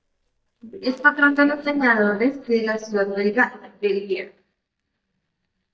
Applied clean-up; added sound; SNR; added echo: neural mask model DeepFilterNet 3.